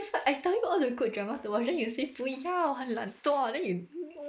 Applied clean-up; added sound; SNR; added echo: neural mask model Resemble Enhance denoiser.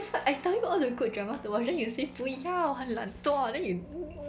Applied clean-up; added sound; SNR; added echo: none; Guitar; 19 dB; none.